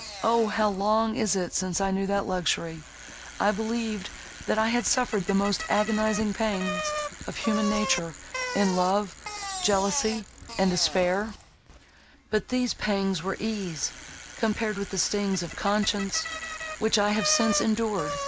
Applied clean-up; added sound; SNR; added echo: none; Bicycle; 10 dB; none.